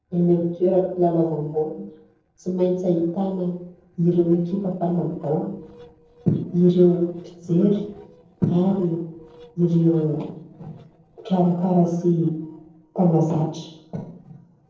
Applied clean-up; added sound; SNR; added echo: neural separator model SepFormer DNS4.